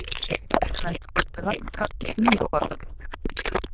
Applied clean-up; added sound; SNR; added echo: neural diffusion model UNIVERSE++.